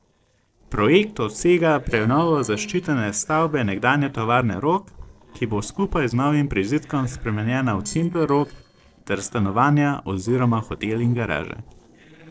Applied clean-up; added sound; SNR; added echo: neural separator model SepFormer DNS4.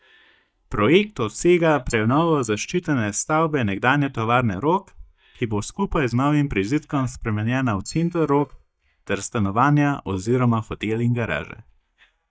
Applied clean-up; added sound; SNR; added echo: neural mask model DeepFilterNet 3.